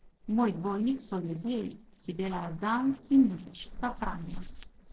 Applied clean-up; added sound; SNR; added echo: neural separator model SepFormer DNS4.